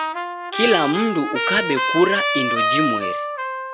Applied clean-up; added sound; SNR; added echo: none; Trumpet; 1 dB; none.